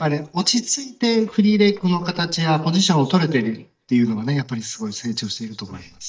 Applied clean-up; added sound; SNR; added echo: neural mask model DeepFilterNet 3.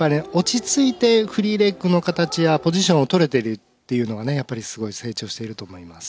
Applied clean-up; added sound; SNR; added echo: none; none; none; none.